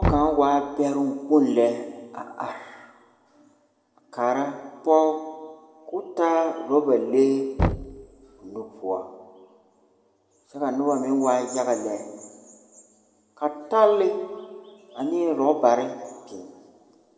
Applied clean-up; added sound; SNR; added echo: none; Knock; 9 dB; reverberation time 1.8 s.